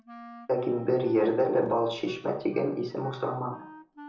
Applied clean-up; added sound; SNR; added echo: none; Wind instrument, woodwind instrument; 19 dB; reverberation time 0.6 s.